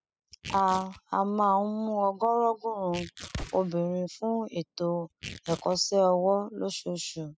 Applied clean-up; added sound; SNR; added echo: classical method spectral subtraction.